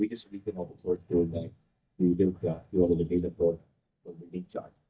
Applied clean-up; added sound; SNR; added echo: neural mask model DeepFilterNet 3.